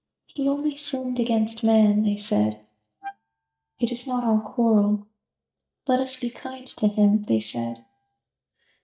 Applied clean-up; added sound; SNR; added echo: neural mask model DeepFilterNet 3.